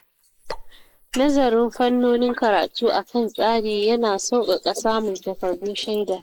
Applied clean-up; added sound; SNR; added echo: neural mask model Resemble Enhance denoiser.